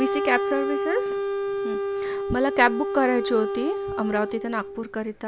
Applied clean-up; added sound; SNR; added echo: none; Wind instrument, woodwind instrument; 2 dB; none.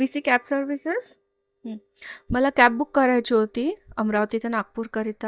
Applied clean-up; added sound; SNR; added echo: neural mask model DeepFilterNet 3.